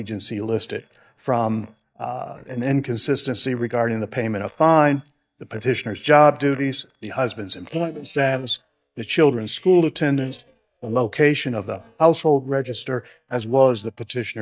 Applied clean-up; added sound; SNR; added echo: neural mask model DeepFilterNet 3.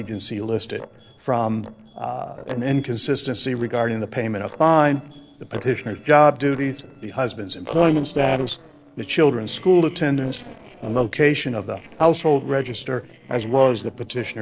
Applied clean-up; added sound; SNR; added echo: neural separator model SepFormer DNS4.